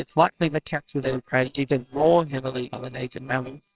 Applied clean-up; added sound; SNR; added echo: neural separator model SepFormer WHAMR!.